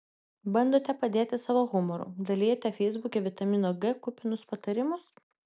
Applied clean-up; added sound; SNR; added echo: none; none; none; none.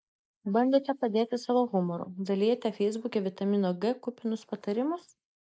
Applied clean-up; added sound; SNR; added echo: neural mask model Resemble Enhance denoiser.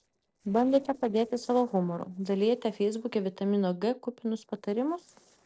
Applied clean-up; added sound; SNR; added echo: neural separator model SepFormer DNS4.